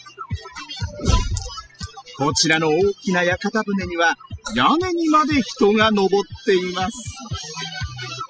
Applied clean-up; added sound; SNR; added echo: classical method spectral subtraction.